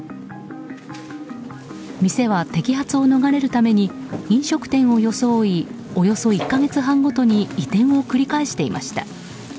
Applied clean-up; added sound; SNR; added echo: none; none; none; none.